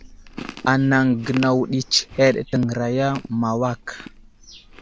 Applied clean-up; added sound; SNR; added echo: none; Chewing, mastication; 17 dB; none.